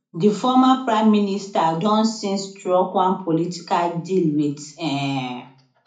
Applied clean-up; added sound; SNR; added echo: none; none; none; reverberation time 0.3 s.